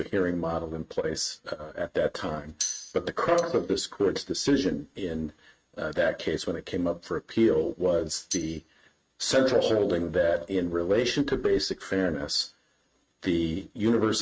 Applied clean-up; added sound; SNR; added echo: neural mask model RNNoise.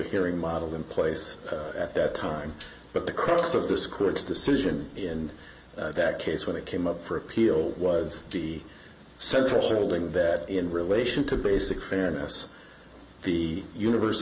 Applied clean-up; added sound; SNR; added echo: none; Tambourine; 7 dB; none.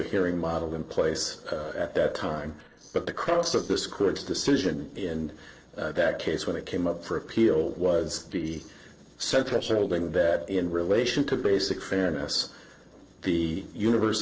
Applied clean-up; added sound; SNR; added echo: neural separator model SepFormer DNS4.